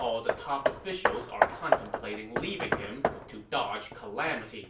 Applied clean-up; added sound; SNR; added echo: none; Hammer; -3 dB; reverberation time 0.4 s.